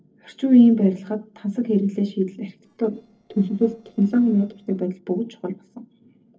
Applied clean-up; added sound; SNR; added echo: neural separator model SepFormer DNS4.